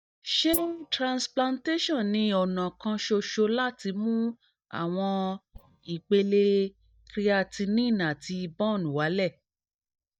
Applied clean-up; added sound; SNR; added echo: neural mask model DeepFilterNet 3.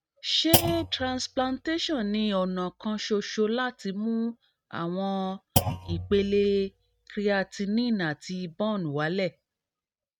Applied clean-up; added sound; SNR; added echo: neural mask model RNNoise.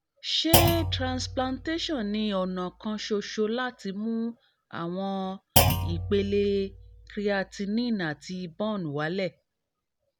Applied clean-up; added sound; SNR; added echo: none; Thump, thud; 1 dB; none.